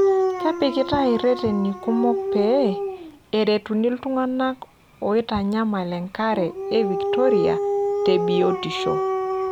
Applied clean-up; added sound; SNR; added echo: none; Dog; 2 dB; none.